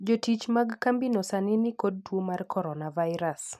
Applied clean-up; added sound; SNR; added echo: none; none; none; none.